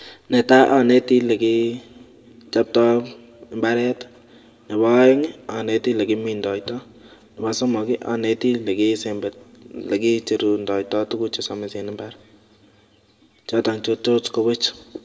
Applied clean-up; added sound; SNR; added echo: none; none; none; reverberation time 1.6 s.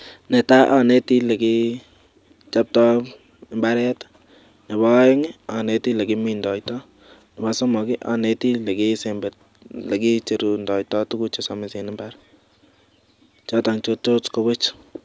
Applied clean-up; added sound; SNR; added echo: none; none; none; none.